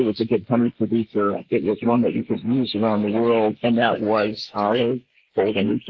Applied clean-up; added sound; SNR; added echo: neural mask model Resemble Enhance denoiser.